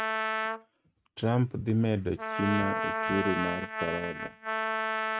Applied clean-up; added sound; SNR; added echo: neural mask model RNNoise.